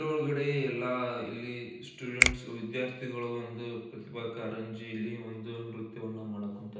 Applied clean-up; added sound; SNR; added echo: none; Finger snapping; -4 dB; reverberation time 0.9 s.